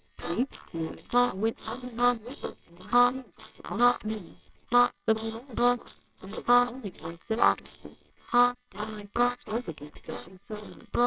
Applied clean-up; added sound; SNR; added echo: neural separator model SepFormer WHAMR!.